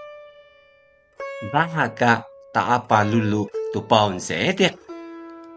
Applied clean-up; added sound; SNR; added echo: none; Plucked string instrument; 14 dB; none.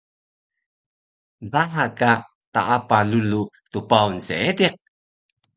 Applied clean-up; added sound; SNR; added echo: none; none; none; none.